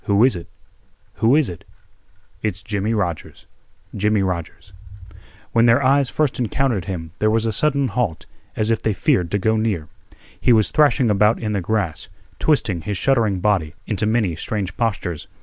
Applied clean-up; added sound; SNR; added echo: none; none; none; none.